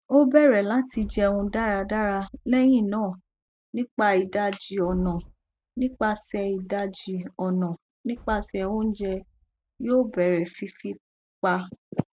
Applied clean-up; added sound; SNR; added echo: neural mask model RNNoise.